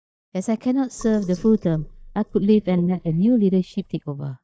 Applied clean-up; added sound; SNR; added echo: neural mask model DeepFilterNet 3.